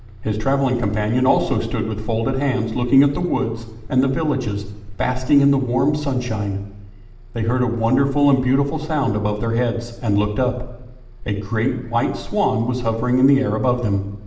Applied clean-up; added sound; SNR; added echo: none; Bus; 20 dB; reverberation time 0.9 s.